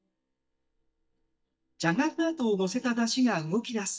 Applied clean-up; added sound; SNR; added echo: neural mask model DeepFilterNet 3.